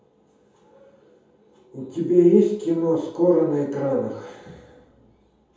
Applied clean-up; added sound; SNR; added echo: none; none; none; reverberation time 0.7 s.